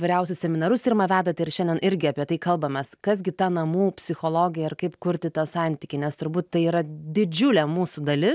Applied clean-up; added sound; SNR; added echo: none; none; none; none.